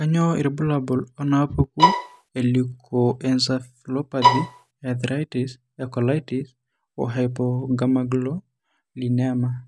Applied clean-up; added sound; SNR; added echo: none; Bowed string instrument; -4 dB; none.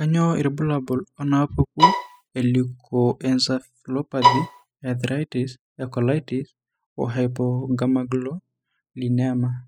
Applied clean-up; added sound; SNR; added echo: classical method spectral subtraction.